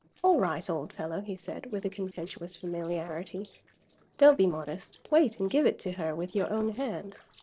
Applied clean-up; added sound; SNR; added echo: neural separator model SepFormer DNS4.